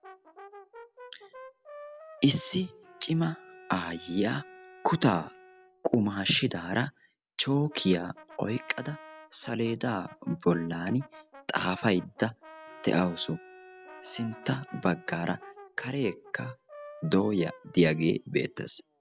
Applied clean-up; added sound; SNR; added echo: none; Brass instrument + Bowed string instrument; 19 dB; none.